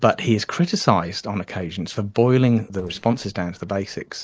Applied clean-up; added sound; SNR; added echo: neural separator model SepFormer DNS4.